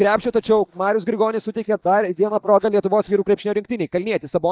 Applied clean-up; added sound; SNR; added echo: neural mask model DeepFilterNet 3.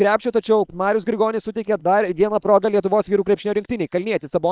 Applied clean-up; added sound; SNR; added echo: neural separator model SepFormer WHAM!.